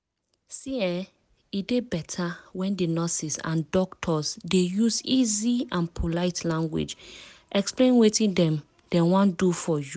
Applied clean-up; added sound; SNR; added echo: none; none; none; none.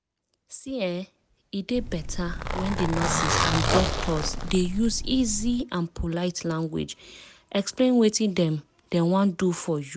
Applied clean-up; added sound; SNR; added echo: none; Zipper (clothing); 1 dB; none.